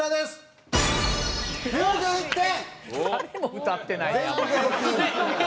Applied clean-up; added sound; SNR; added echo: none; none; none; none.